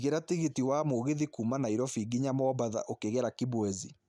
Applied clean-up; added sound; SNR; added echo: none; none; none; none.